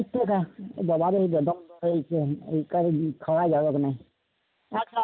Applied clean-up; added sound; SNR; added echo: none; none; none; none.